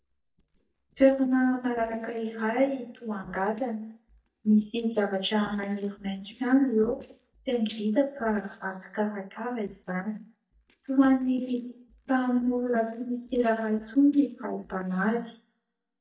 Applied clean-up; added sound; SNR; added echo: neural mask model DeepFilterNet 3.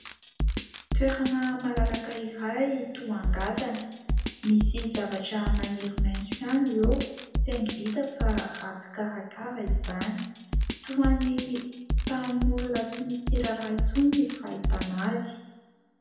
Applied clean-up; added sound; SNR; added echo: none; Drum kit; 1 dB; reverberation time 0.9 s.